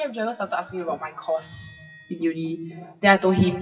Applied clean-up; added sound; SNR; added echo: classical method WPE with log-MMSE.